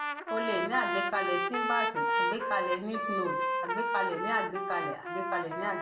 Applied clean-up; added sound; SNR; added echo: none; Trumpet; -2 dB; reverberation time 0.5 s.